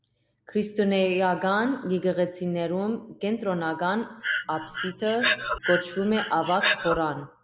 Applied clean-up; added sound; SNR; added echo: none; Breathing; 2 dB; none.